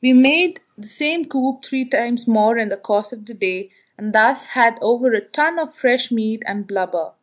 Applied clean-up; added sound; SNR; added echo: none; none; none; none.